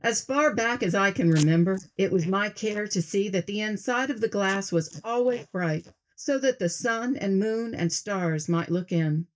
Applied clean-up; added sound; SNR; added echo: neural mask model DeepFilterNet 3.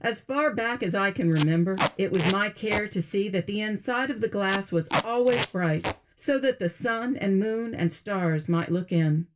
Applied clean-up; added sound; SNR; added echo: none; Packing tape, duct tape; 6 dB; reverberation time 0.2 s.